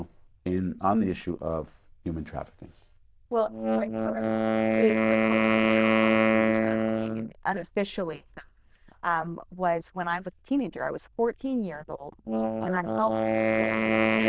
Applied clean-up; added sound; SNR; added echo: neural diffusion model UNIVERSE++.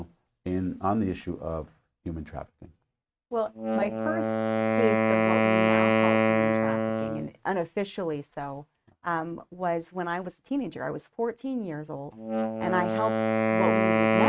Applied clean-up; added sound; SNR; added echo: neural mask model RNNoise.